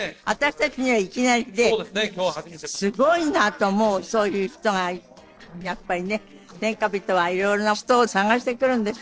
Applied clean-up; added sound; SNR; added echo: neural separator model SepFormer DNS4.